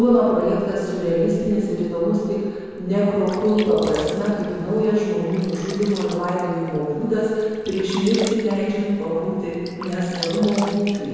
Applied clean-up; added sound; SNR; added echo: none; Sink (filling or washing); 16 dB; reverberation time 1.9 s.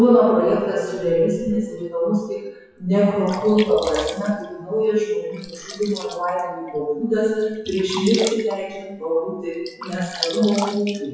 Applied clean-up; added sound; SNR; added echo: classical method WPE with log-MMSE.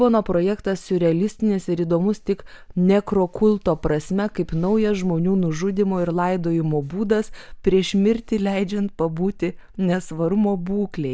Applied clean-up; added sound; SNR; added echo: none; none; none; none.